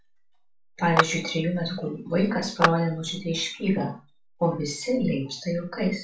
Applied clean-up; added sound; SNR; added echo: none; Clapping; 3 dB; reverberation time 0.3 s.